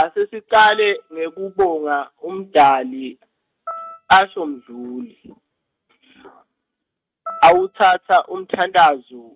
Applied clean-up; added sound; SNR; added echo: neural mask model RNNoise.